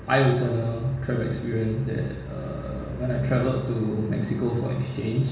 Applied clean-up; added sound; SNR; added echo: none; none; none; reverberation time 1.1 s.